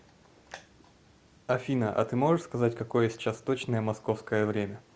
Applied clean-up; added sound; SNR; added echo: none; none; none; none.